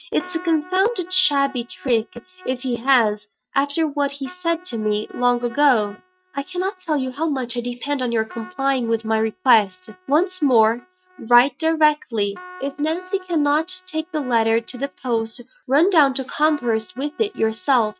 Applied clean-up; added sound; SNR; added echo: neural mask model RNNoise.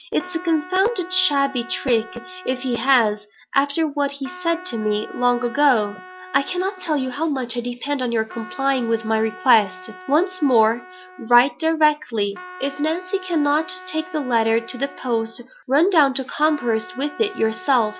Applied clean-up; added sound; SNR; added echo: none; Trumpet; 18 dB; none.